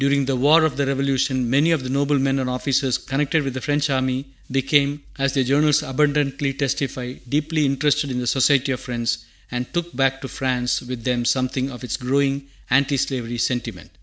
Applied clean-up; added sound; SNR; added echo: none; none; none; none.